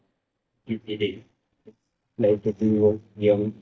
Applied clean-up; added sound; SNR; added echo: neural mask model DeepFilterNet 3.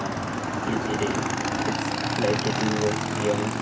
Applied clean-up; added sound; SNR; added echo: none; Motorcycle / Engine; -3 dB; reverberation time 0.3 s.